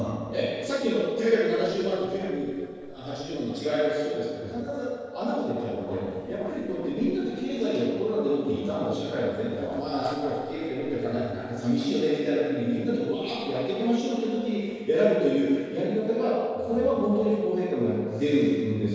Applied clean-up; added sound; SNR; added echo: neural separator model SepFormer DNS4.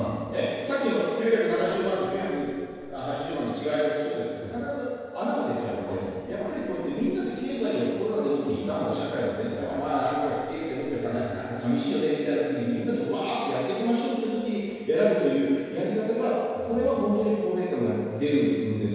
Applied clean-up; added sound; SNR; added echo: none; Dog; 18 dB; reverberation time 1.9 s.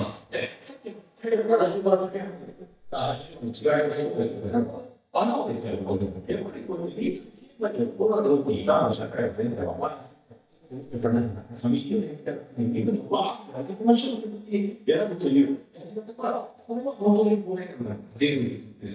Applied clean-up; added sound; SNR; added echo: neural mask model DeepFilterNet 3.